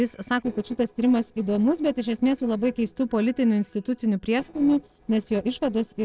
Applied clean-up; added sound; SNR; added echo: neural separator model SepFormer DNS4.